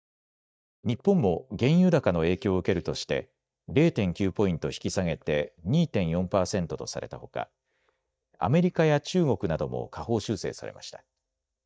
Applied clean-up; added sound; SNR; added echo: neural mask model DeepFilterNet 3.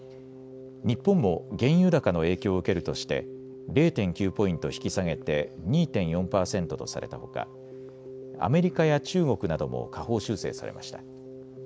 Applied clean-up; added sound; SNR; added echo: none; Keyboard (musical); 16 dB; none.